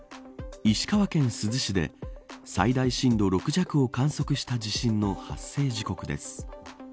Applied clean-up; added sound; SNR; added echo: none; none; none; none.